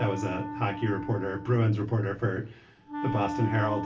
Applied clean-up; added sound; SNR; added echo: none; Wind instrument, woodwind instrument; 8 dB; reverberation time 0.3 s.